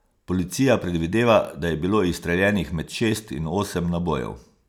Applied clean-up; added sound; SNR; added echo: none; none; none; none.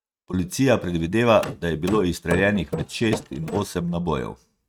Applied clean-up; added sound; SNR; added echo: neural mask model RNNoise.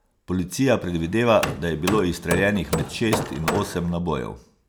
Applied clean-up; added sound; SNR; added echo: none; Hammer; 6 dB; none.